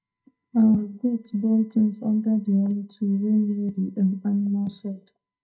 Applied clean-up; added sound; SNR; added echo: neural mask model DeepFilterNet 3.